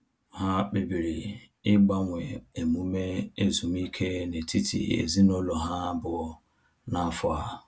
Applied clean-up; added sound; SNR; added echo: none; none; none; none.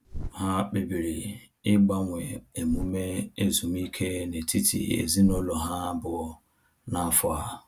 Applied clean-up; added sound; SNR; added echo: none; Bird; 15 dB; none.